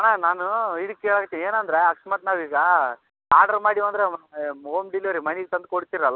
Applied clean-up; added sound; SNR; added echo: none; none; none; none.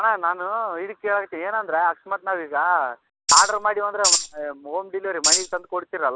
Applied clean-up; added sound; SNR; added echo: none; Tambourine; -3 dB; none.